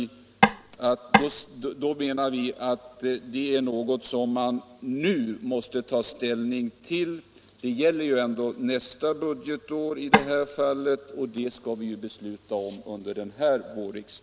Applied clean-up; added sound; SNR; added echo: none; Tap / Wood; -4 dB; none.